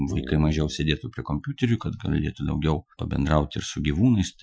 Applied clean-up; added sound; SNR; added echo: classical method Wiener filter.